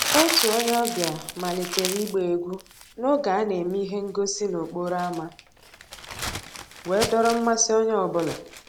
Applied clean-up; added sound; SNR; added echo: none; Crumpling, crinkling; 7 dB; none.